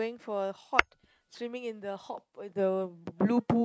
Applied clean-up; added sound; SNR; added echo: neural mask model RNNoise.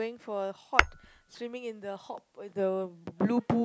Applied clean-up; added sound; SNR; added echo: none; Tap / Hammer; 1 dB; none.